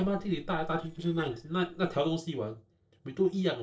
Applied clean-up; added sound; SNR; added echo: neural separator model SepFormer DNS4.